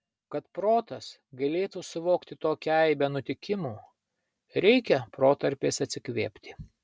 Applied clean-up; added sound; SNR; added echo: none; none; none; none.